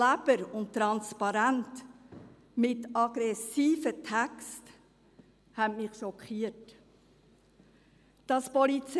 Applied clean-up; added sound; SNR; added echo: none; none; none; none.